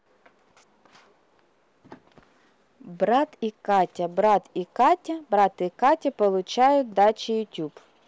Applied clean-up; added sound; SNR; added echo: none; none; none; none.